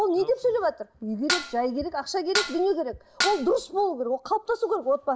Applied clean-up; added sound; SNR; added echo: none; Dishes, pots, and pans; 5 dB; none.